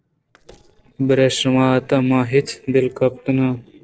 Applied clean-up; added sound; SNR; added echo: neural separator model SepFormer DNS4.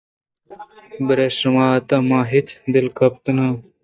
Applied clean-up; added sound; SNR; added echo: neural mask model DeepFilterNet 3.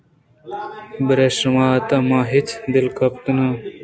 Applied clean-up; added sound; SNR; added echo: none; none; none; none.